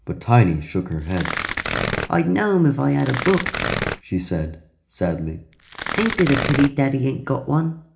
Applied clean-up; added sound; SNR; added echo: none; Tearing; 4 dB; reverberation time 0.4 s.